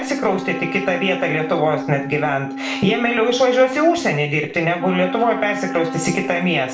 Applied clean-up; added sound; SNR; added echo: none; Wind instrument, woodwind instrument; 9 dB; reverberation time 0.4 s.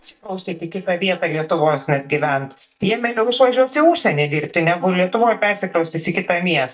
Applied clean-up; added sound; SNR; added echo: neural mask model DeepFilterNet 3.